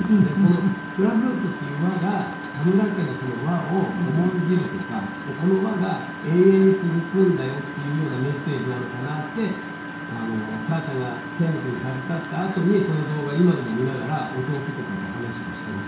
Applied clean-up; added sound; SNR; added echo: none; Engine; 10 dB; reverberation time 0.6 s.